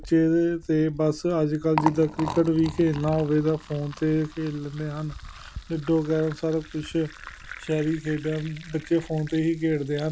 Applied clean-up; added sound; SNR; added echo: none; Liquid; 14 dB; none.